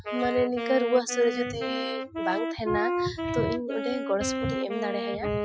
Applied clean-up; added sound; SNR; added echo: classical method Wiener filter.